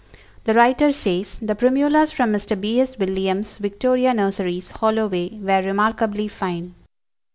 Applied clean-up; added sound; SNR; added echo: none; none; none; none.